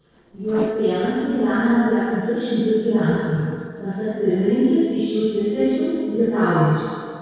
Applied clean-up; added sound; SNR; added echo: neural separator model SepFormer DNS4.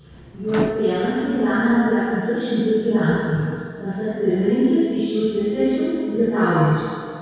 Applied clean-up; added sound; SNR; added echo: none; Microwave oven; 15 dB; reverberation time 1.9 s.